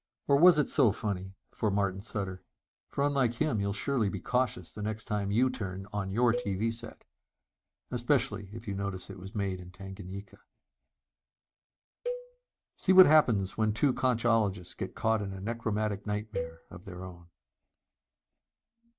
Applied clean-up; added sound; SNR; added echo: neural mask model RNNoise.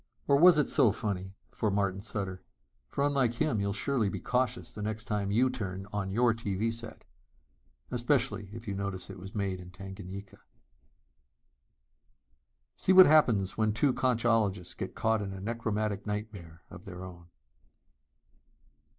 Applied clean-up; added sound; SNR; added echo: neural mask model Resemble Enhance denoiser.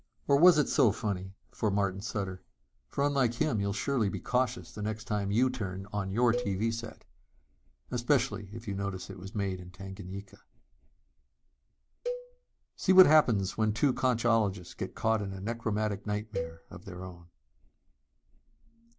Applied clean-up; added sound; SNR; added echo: none; Cowbell; 12 dB; none.